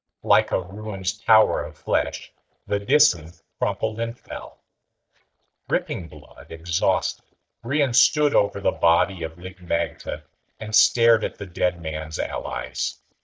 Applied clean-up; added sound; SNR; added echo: neural mask model DeepFilterNet 3.